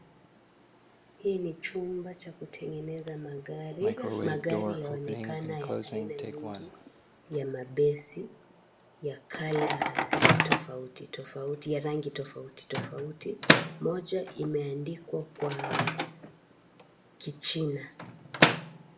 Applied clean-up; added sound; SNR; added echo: none; Microwave oven; -2 dB; reverberation time 0.4 s.